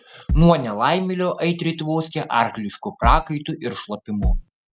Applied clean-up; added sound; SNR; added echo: neural mask model RNNoise.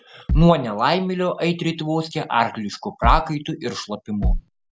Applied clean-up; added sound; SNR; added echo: none; Bass drum; 0 dB; none.